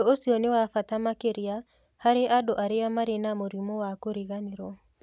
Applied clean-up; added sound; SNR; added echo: none; none; none; none.